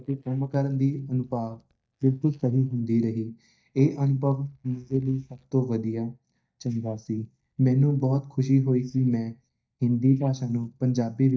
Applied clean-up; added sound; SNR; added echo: neural mask model DeepFilterNet 3.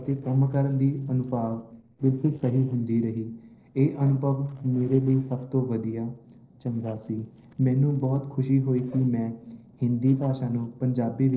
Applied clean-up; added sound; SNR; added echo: neural separator model SepFormer DNS4.